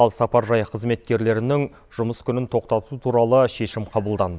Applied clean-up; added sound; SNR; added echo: none; none; none; none.